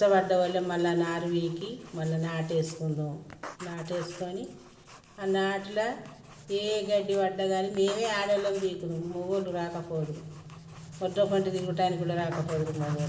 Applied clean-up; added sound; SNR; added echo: none; Writing; 20 dB; reverberation time 1.0 s.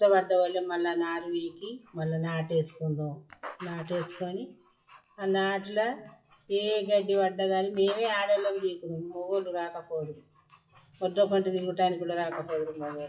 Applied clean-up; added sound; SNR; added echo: classical method WPE with log-MMSE.